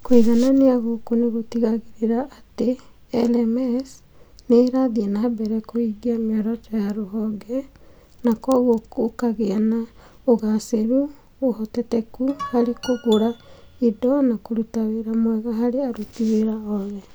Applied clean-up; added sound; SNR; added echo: none; Guitar; 16 dB; none.